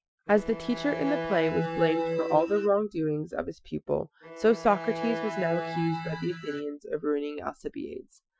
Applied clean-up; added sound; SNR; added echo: classical method Wiener filter.